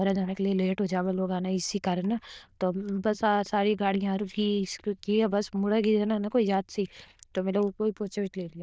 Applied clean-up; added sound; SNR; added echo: neural diffusion model UNIVERSE++.